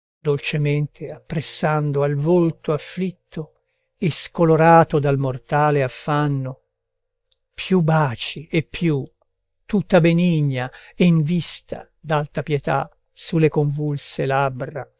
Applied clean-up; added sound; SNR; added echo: neural mask model DeepFilterNet 3.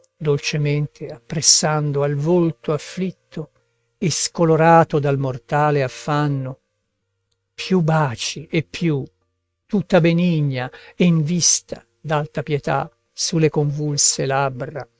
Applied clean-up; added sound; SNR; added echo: neural mask model RNNoise.